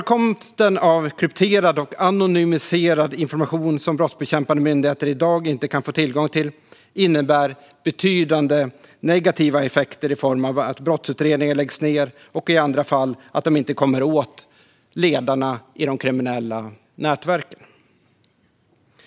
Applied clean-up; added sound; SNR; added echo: none; none; none; none.